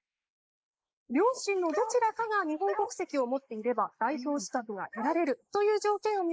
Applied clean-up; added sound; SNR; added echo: neural mask model Resemble Enhance denoiser.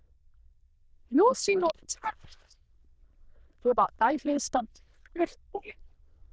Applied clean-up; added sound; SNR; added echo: neural diffusion model UNIVERSE++.